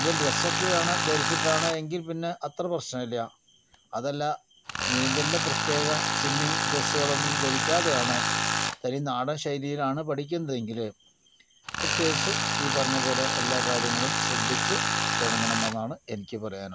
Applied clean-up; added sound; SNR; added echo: none; Tools; -2 dB; none.